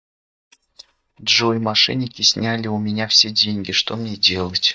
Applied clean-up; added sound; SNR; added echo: neural mask model DeepFilterNet 3.